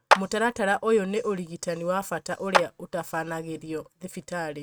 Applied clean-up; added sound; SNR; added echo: neural mask model RNNoise.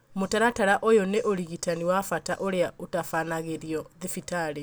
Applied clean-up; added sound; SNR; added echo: none; none; none; none.